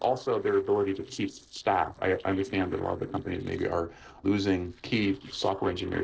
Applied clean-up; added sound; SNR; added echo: neural separator model SepFormer DNS4.